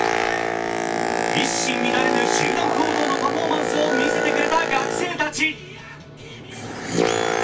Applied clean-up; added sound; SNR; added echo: none; Boat, Water vehicle; -2 dB; reverberation time 0.2 s.